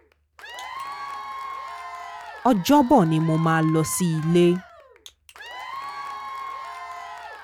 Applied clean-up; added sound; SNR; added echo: none; Applause / Crowd / Cheering; 12 dB; none.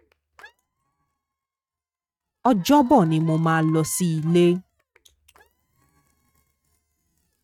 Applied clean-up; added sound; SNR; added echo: neural mask model RNNoise.